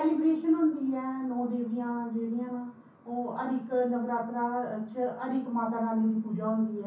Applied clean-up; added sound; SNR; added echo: none; none; none; reverberation time 0.6 s.